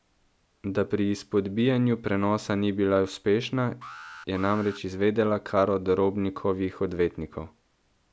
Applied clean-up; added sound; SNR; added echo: none; Alarm; 18 dB; none.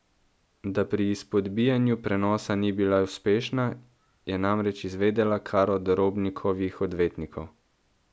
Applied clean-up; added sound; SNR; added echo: none; none; none; none.